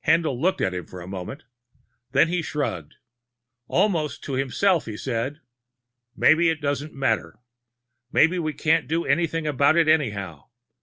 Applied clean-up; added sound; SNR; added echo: none; none; none; none.